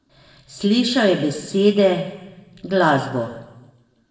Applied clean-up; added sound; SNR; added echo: none; none; none; reverberation time 1.0 s.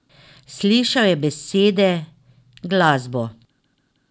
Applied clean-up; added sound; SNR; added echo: none; none; none; none.